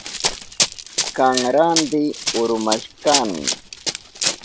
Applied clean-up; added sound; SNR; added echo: none; Run; 3 dB; none.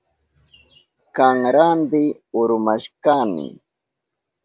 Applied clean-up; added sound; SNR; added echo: none; none; none; none.